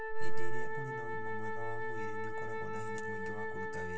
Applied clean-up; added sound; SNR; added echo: none; Wind instrument, woodwind instrument; 9 dB; reverberation time 0.5 s.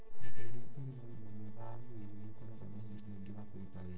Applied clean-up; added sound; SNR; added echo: neural separator model SepFormer DNS4.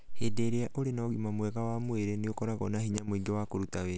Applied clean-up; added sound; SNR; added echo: none; none; none; none.